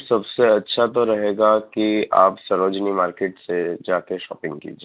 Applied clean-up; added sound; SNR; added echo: none; none; none; none.